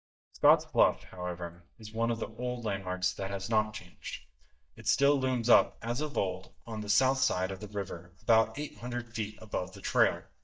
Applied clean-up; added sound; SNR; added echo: neural mask model DeepFilterNet 3.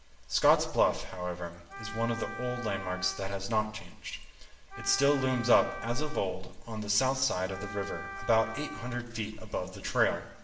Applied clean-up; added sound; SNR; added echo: none; Wind instrument, woodwind instrument; 12 dB; reverberation time 0.8 s.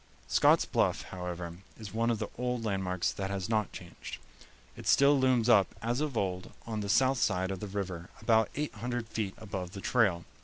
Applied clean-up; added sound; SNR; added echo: none; none; none; none.